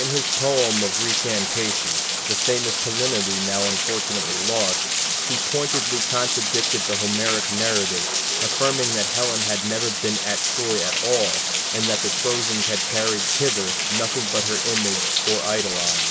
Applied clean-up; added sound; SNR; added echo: none; Rain; -4 dB; none.